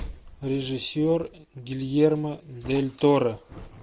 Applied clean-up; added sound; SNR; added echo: none; none; none; none.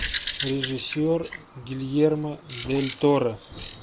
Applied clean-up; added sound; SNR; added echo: none; Bird vocalization, bird call, bird song; 11 dB; none.